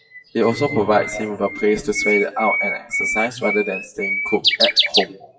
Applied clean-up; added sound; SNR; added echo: classical method WPE with log-MMSE.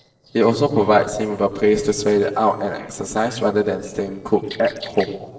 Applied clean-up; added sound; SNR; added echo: neural separator model SepFormer DNS4.